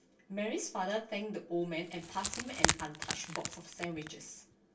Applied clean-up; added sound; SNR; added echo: none; Wood; -1 dB; reverberation time 0.2 s.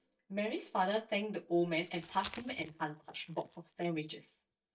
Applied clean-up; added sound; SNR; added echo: neural mask model DeepFilterNet 3.